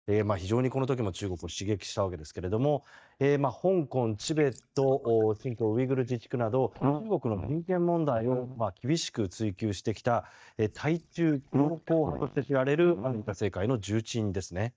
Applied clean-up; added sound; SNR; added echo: neural mask model DeepFilterNet 3.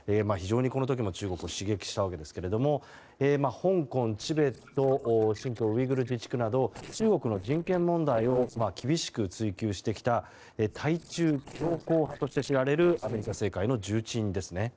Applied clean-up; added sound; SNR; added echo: neural separator model SepFormer DNS4.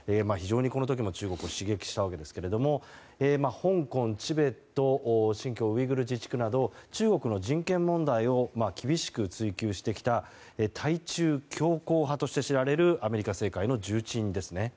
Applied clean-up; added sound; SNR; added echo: none; none; none; none.